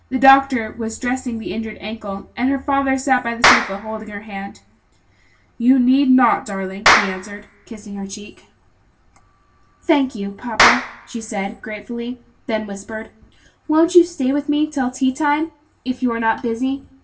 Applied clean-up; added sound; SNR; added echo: none; Clapping; 3 dB; reverberation time 0.2 s.